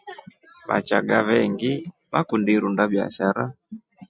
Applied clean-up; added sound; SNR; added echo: none; none; none; none.